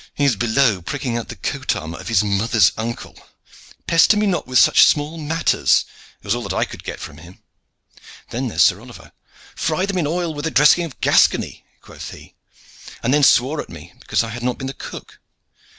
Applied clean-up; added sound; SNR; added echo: none; none; none; none.